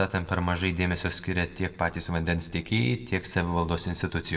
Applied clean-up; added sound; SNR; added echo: none; none; none; reverberation time 1.4 s.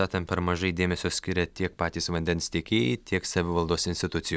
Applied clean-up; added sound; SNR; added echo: none; none; none; none.